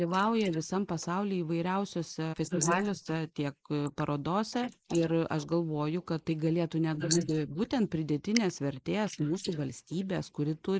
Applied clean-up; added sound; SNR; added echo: neural mask model Resemble Enhance denoiser.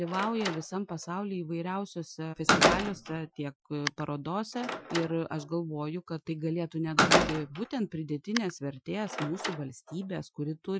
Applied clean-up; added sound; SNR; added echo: classical method Wiener filter.